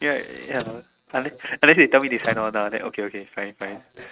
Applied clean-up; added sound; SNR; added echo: neural mask model RNNoise.